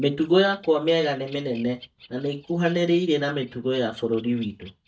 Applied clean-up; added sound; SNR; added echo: neural mask model DeepFilterNet 3.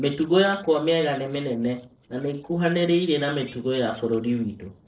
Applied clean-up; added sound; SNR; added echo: neural separator model SepFormer DNS4.